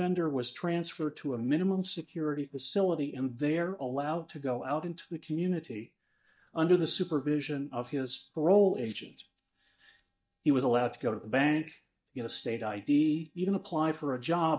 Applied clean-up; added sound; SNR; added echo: neural mask model DeepFilterNet 3.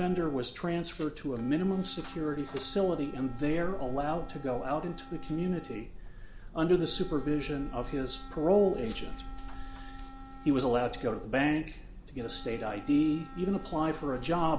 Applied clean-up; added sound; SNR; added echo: none; Wind instrument, woodwind instrument; 19 dB; reverberation time 0.5 s.